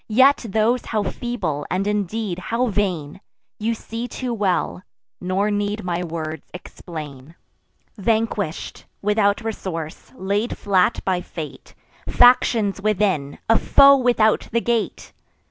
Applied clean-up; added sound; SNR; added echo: none; none; none; none.